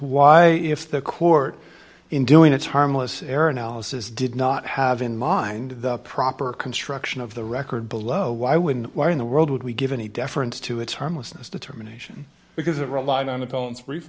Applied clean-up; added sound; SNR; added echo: none; none; none; none.